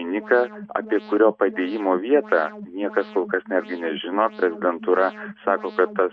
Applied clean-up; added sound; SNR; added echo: neural mask model RNNoise.